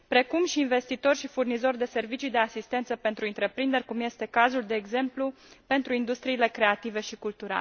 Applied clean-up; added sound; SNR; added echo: none; none; none; none.